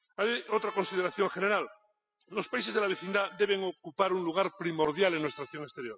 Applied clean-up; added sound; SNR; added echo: classical method spectral subtraction.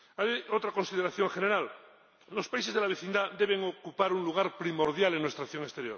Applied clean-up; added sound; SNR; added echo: none; none; none; none.